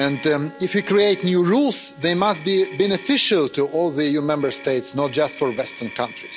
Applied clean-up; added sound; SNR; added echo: none; Bowed string instrument + Motor vehicle (road); 19 dB; none.